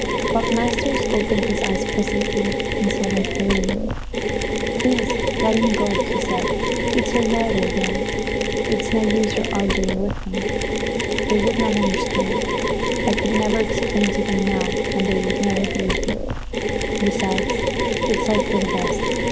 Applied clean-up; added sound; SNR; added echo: none; Mechanisms; -3 dB; none.